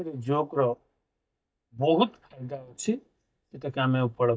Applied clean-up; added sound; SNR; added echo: neural mask model DeepFilterNet 3.